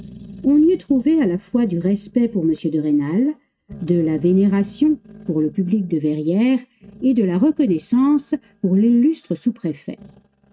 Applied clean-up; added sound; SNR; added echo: neural mask model RNNoise.